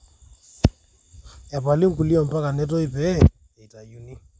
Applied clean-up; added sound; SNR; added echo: none; none; none; none.